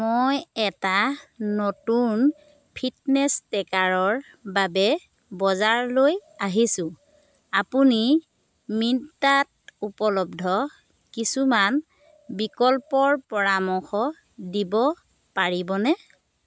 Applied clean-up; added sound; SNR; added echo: none; none; none; none.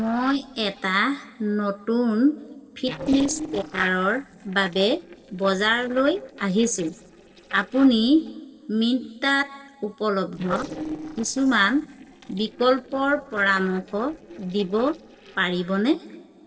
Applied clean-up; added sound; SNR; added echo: neural separator model SepFormer DNS4.